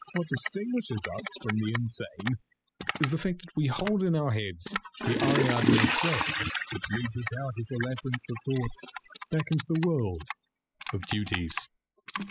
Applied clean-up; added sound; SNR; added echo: classical method spectral subtraction.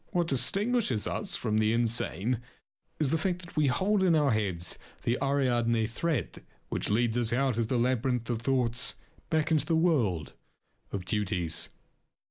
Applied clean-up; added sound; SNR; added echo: none; none; none; none.